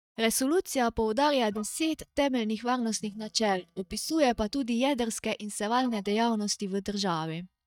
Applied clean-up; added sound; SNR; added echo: neural mask model DeepFilterNet 3.